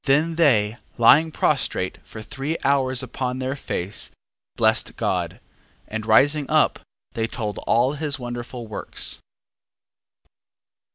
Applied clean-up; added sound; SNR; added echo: none; none; none; none.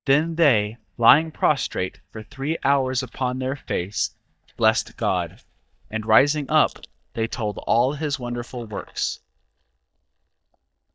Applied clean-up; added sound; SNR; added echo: neural mask model DeepFilterNet 3.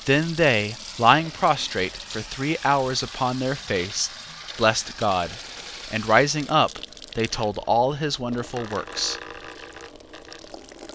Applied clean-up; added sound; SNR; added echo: none; Sink (filling or washing) / Water tap, faucet; 15 dB; none.